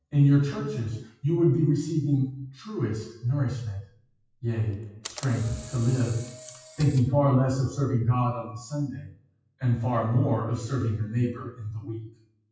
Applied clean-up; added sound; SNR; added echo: classical method WPE with log-MMSE.